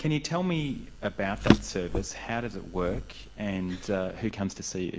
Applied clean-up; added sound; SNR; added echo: none; Drawer open or close; 1 dB; none.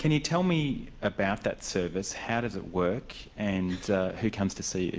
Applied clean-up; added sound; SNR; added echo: none; none; none; none.